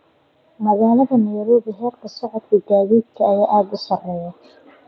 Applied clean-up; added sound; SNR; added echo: none; none; none; none.